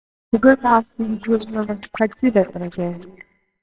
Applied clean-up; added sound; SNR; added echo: neural separator model SepFormer WHAMR!.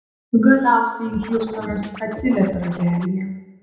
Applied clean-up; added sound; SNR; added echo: none; Scratching (performance technique); 16 dB; reverberation time 0.8 s.